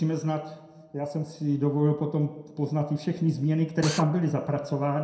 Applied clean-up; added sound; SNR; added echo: none; Drill; 9 dB; reverberation time 0.5 s.